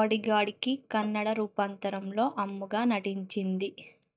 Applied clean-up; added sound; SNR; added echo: neural mask model DeepFilterNet 3.